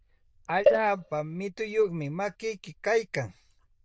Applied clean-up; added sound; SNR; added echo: neural diffusion model UNIVERSE++.